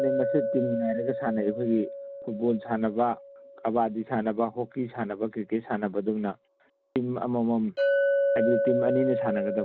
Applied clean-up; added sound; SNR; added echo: none; Chink, clink; 2 dB; none.